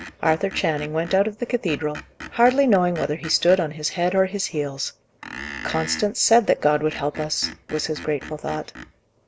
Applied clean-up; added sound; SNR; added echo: none; Screech; 16 dB; none.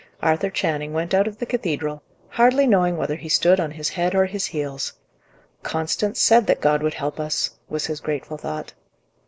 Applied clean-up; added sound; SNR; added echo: none; none; none; none.